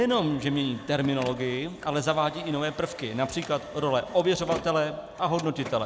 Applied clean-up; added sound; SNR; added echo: none; Printer; 17 dB; none.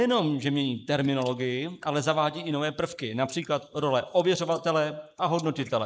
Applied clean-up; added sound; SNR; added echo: neural mask model Resemble Enhance denoiser.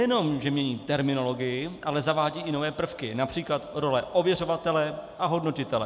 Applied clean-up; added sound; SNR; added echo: none; none; none; none.